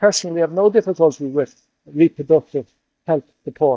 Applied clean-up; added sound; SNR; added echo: neural mask model DeepFilterNet 3.